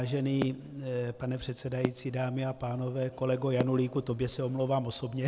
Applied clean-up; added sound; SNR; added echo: none; Fireworks; 11 dB; none.